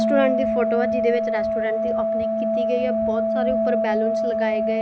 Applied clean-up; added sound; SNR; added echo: none; Organ; -5 dB; none.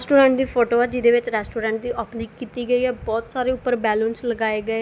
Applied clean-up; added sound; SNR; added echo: none; none; none; none.